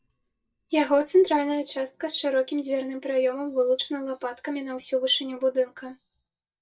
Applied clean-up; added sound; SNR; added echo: neural mask model DeepFilterNet 3.